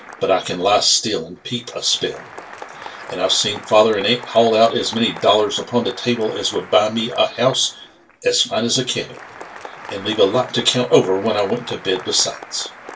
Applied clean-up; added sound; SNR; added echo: none; Applause; 17 dB; reverberation time 0.2 s.